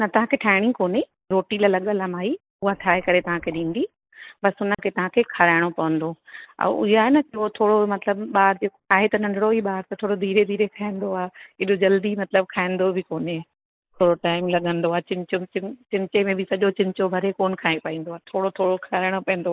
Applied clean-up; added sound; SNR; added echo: neural mask model Resemble Enhance denoiser.